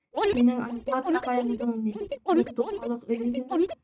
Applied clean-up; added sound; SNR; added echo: neural mask model DeepFilterNet 3.